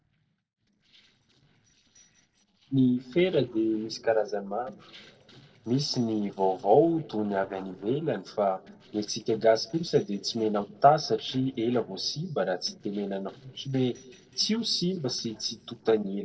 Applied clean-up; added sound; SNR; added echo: neural separator model SepFormer DNS4.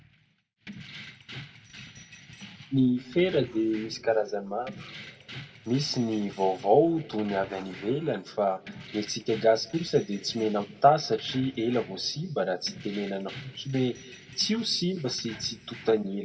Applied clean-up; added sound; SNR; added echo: none; Keys jangling; 18 dB; reverberation time 1.1 s.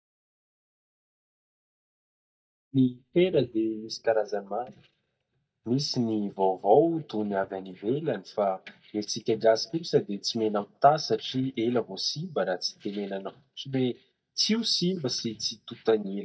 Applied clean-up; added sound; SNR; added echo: neural mask model DeepFilterNet 3.